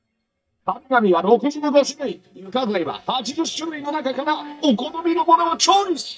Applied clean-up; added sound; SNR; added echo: neural mask model DeepFilterNet 3.